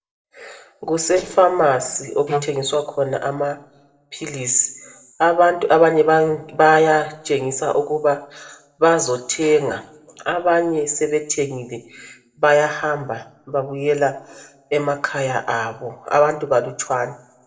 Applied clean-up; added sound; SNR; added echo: neural separator model SepFormer DNS4.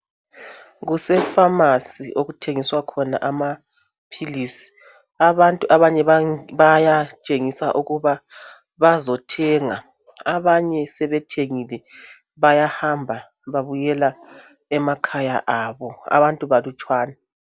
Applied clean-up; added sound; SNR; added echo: none; none; none; none.